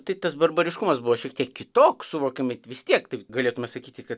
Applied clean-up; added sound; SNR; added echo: none; none; none; none.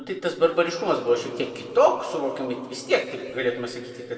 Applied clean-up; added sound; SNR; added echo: none; none; none; reverberation time 2.0 s.